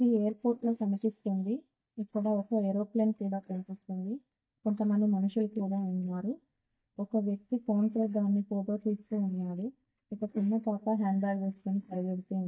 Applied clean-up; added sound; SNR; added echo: neural mask model DeepFilterNet 3.